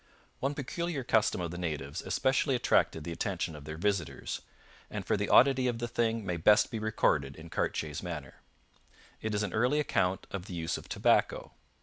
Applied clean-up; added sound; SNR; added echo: none; none; none; none.